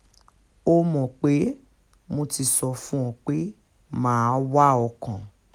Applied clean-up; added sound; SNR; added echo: none; none; none; none.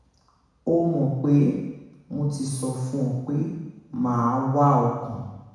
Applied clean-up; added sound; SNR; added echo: none; none; none; reverberation time 1.1 s.